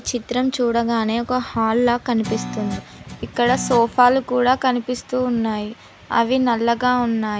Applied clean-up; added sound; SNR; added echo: none; Guitar; 12 dB; none.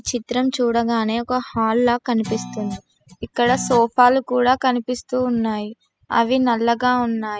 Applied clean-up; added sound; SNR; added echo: classical method spectral subtraction.